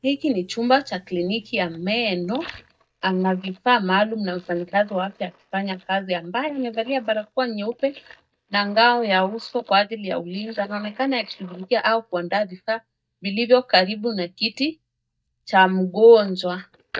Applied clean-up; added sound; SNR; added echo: neural mask model DeepFilterNet 3.